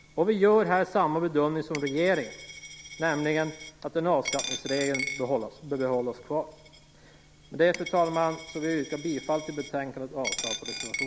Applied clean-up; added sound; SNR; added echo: none; Coin (dropping); 12 dB; none.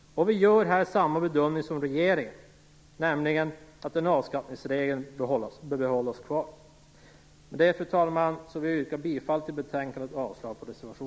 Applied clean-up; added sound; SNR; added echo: none; none; none; none.